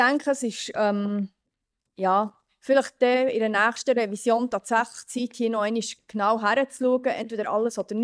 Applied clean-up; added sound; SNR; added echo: neural mask model DeepFilterNet 3.